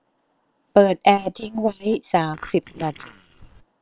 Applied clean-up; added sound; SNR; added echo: neural separator model SepFormer WHAM!.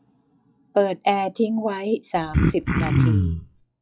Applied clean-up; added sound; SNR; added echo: classical method log-MMSE.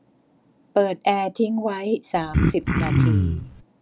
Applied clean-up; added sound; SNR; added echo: none; Cough; -5 dB; none.